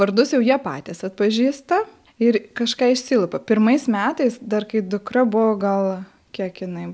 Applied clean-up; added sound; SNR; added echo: none; none; none; none.